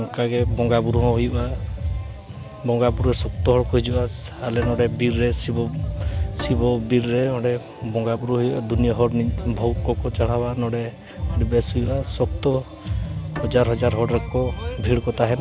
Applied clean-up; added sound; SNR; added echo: none; Bowed string instrument; 16 dB; none.